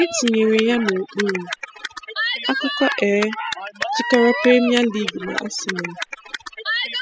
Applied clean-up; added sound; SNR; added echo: classical method spectral subtraction.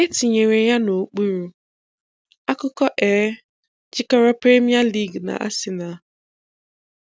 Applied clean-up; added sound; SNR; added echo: none; none; none; none.